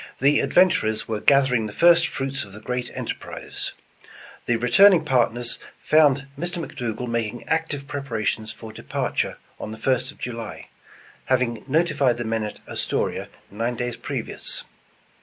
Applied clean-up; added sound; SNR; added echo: none; none; none; none.